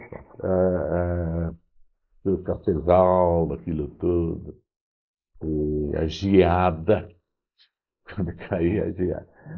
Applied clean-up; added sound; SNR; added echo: neural mask model Resemble Enhance denoiser.